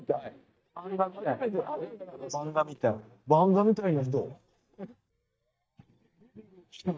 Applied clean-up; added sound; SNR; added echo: neural mask model DeepFilterNet 3.